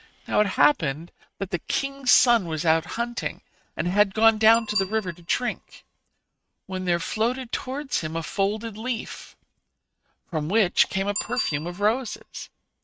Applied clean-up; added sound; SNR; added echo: neural mask model RNNoise.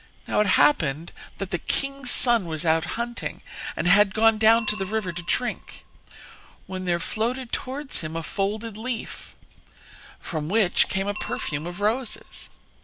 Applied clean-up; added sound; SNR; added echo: none; Bicycle bell; 11 dB; none.